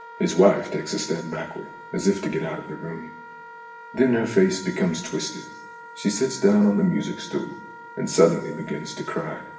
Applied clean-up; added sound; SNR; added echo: none; Wind instrument, woodwind instrument; 17 dB; reverberation time 1.0 s.